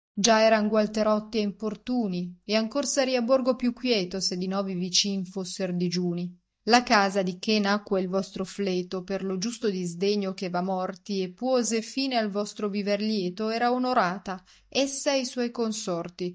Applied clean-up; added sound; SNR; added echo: neural mask model DeepFilterNet 3.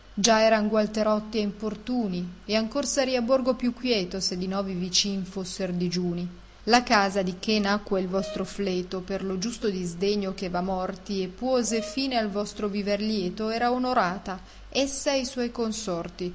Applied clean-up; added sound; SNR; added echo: none; Brass instrument; 18 dB; none.